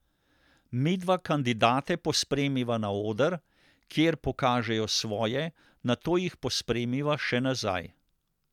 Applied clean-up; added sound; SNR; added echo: none; none; none; none.